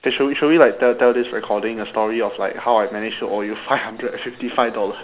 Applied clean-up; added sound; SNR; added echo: none; none; none; none.